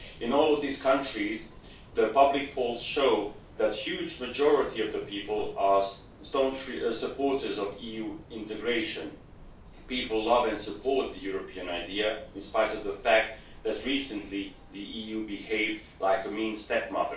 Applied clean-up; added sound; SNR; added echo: none; Train; 20 dB; reverberation time 0.3 s.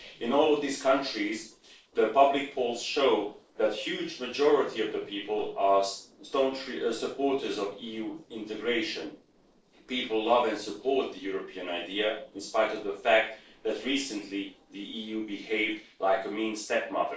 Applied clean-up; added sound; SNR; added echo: neural separator model SepFormer DNS4.